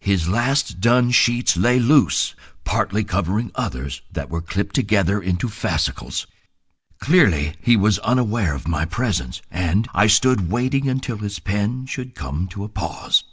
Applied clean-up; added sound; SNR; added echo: none; none; none; none.